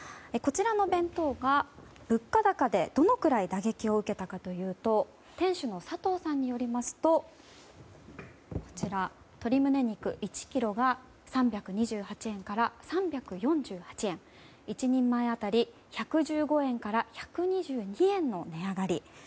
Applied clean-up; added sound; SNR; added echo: none; none; none; none.